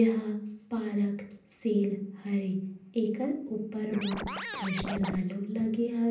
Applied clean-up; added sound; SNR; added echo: none; Scratching (performance technique); 6 dB; reverberation time 0.6 s.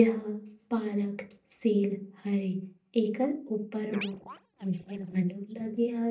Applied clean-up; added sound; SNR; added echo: neural mask model DeepFilterNet 3.